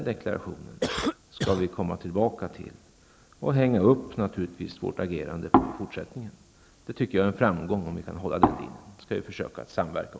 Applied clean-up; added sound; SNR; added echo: none; Cough; 3 dB; none.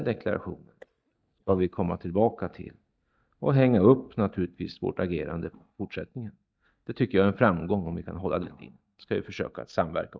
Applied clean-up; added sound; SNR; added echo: neural mask model DeepFilterNet 3.